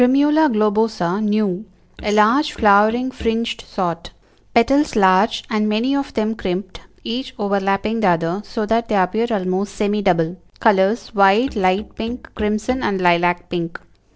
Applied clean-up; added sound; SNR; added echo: neural separator model SepFormer DNS4.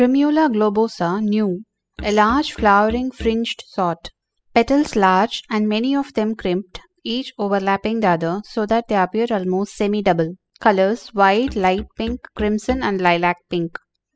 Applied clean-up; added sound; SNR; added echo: classical method spectral subtraction.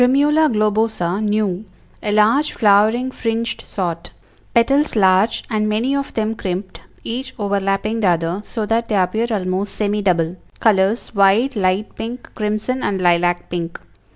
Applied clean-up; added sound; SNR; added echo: none; none; none; none.